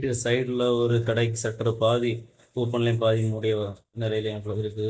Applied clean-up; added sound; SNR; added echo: none; none; none; none.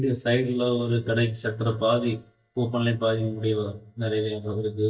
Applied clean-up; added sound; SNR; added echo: neural mask model DeepFilterNet 3.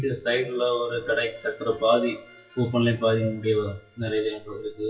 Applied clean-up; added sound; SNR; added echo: classical method WPE with log-MMSE.